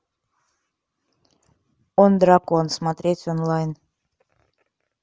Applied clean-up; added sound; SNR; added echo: none; none; none; none.